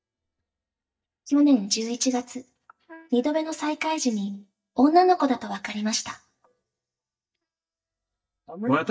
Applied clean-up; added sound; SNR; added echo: neural mask model DeepFilterNet 3.